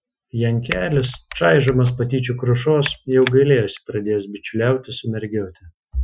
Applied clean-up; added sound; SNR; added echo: classical method Wiener filter.